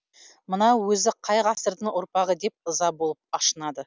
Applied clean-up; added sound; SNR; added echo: none; none; none; none.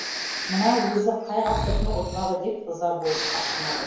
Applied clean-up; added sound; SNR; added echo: none; Breathing; 3 dB; reverberation time 1.0 s.